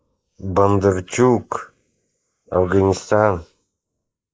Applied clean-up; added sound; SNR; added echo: neural mask model Resemble Enhance denoiser.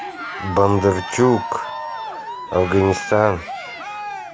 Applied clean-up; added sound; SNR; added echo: none; Cheering; 9 dB; none.